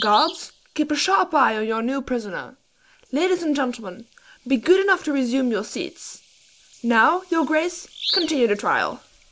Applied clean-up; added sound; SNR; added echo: none; Bird vocalization, bird call, bird song; 14 dB; none.